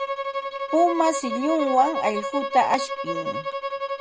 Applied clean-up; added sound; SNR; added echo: none; Bowed string instrument; 4 dB; none.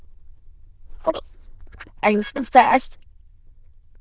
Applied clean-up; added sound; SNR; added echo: neural diffusion model UNIVERSE++.